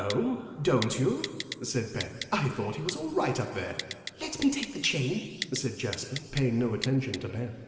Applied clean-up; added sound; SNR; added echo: none; Typing; 12 dB; reverberation time 2.1 s.